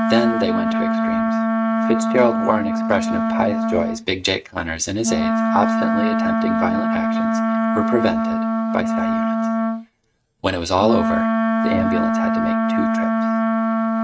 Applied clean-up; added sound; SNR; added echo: neural mask model RNNoise.